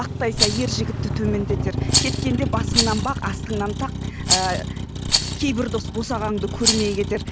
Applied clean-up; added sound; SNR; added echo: none; Motor vehicle (road) + Rattle; -2 dB; none.